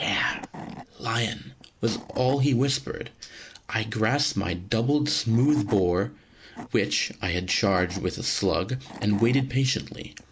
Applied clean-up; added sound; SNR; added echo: neural mask model Resemble Enhance denoiser.